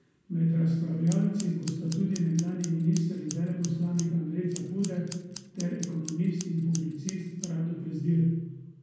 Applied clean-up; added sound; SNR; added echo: none; Scissors; 16 dB; reverberation time 1.1 s.